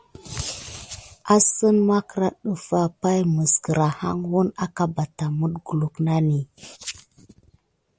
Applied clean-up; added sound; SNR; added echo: none; none; none; none.